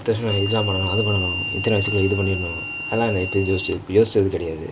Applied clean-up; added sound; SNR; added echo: none; Harmonica; 7 dB; none.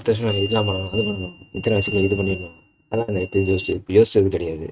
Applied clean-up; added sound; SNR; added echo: neural mask model RNNoise.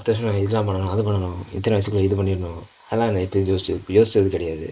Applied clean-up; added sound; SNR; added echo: neural mask model Resemble Enhance denoiser.